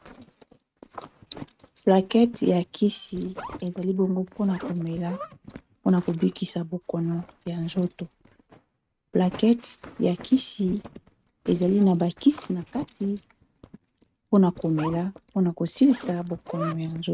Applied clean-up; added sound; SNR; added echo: neural mask model RNNoise.